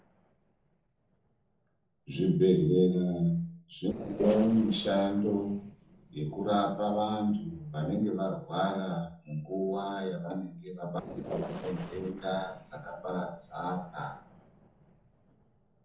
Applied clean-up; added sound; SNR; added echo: neural separator model SepFormer DNS4.